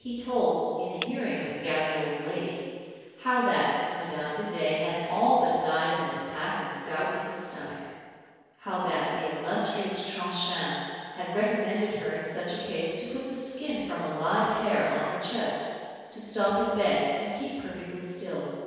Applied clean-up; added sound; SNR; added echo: neural separator model SepFormer DNS4.